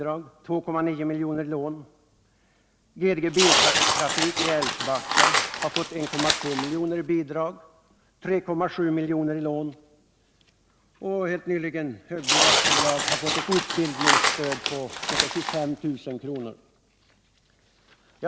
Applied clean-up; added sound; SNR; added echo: none; Tearing; -5 dB; none.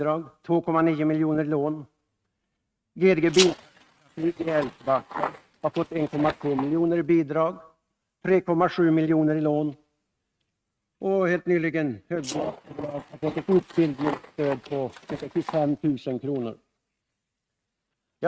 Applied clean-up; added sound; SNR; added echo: neural mask model RNNoise.